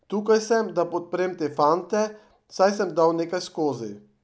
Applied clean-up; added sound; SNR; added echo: none; none; none; none.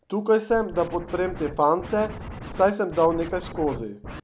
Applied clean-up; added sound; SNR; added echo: none; Scratching (performance technique); 13 dB; none.